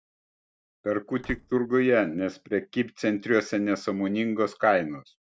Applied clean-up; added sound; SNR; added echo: neural mask model DeepFilterNet 3.